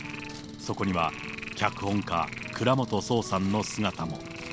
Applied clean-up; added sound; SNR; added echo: none; Engine + Frog; 13 dB; none.